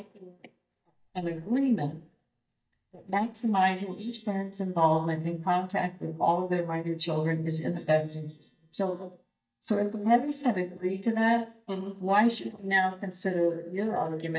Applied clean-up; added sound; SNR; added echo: neural mask model DeepFilterNet 3.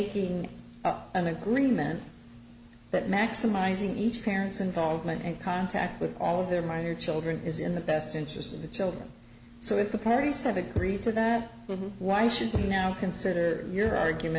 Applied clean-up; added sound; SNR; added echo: none; none; none; none.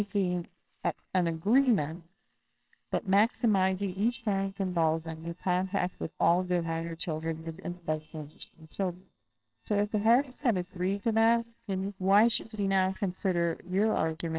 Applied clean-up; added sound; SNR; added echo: neural separator model SepFormer WHAMR!.